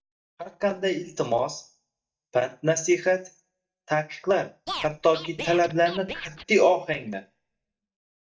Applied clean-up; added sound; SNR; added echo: neural mask model DeepFilterNet 3.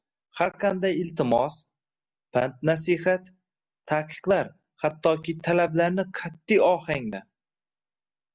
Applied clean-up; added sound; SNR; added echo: none; none; none; none.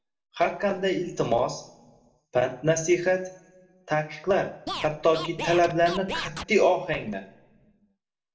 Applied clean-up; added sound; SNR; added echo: none; Scratching (performance technique); 8 dB; reverberation time 0.5 s.